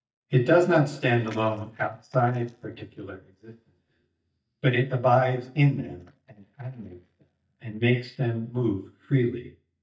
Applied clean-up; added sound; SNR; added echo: neural mask model DeepFilterNet 3.